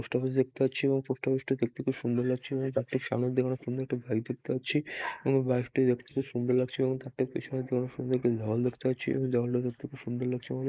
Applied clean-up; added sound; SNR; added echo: neural mask model Resemble Enhance denoiser.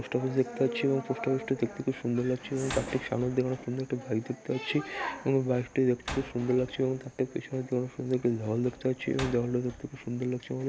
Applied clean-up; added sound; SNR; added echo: none; Slam; 16 dB; none.